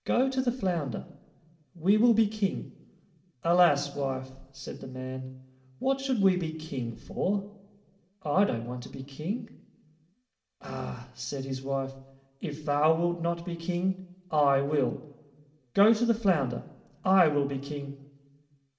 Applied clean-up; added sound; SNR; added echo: none; none; none; reverberation time 0.7 s.